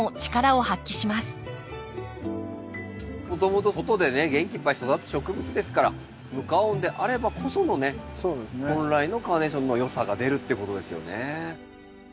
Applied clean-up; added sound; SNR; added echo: none; none; none; none.